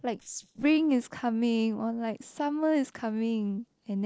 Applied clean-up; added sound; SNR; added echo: neural separator model SepFormer DNS4.